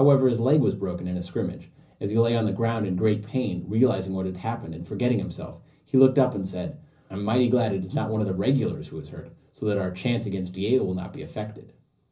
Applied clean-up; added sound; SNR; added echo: none; none; none; reverberation time 0.5 s.